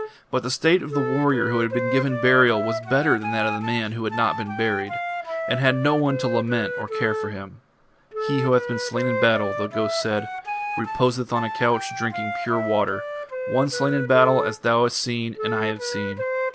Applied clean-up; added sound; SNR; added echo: none; Wind instrument, woodwind instrument; 6 dB; none.